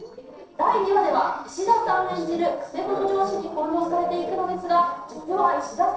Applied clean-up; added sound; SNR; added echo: neural separator model SepFormer DNS4.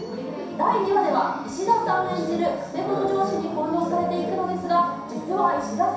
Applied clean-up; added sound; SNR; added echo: none; Telephone; 12 dB; reverberation time 0.7 s.